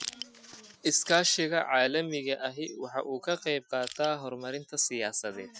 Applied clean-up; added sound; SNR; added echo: classical method Wiener filter.